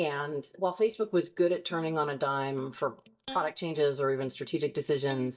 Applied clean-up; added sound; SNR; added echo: neural mask model DeepFilterNet 3.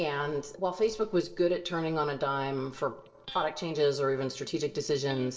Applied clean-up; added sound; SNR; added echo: neural separator model SepFormer DNS4.